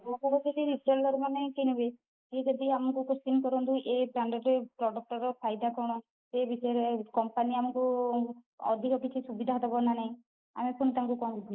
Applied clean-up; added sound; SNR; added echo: neural mask model Resemble Enhance denoiser.